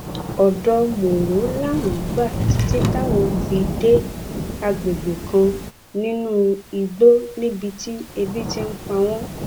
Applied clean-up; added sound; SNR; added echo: none; Wood / Tools + Rain / Thunderstorm; 5 dB; none.